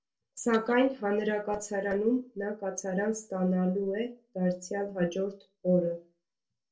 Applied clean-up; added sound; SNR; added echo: neural separator model SepFormer DNS4.